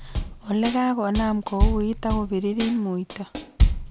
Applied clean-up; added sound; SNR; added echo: none; Bass drum / Snare drum / Drum kit; 0 dB; none.